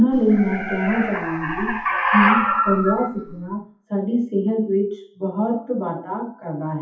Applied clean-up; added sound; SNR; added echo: classical method WPE with log-MMSE.